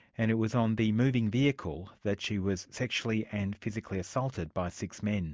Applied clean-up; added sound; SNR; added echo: none; none; none; none.